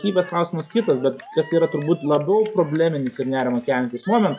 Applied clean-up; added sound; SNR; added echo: classical method log-MMSE.